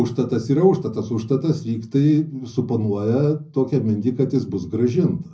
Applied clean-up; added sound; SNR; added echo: none; none; none; reverberation time 0.4 s.